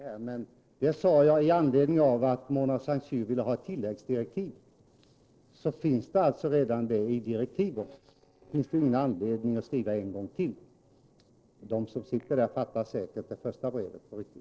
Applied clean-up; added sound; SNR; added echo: neural separator model SepFormer DNS4.